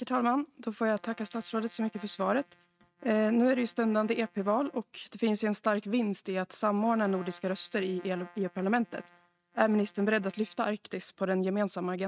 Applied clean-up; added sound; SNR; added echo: neural mask model RNNoise.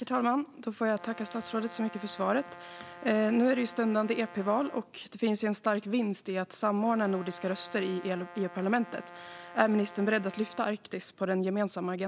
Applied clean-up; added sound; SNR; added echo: none; Brass instrument; 19 dB; none.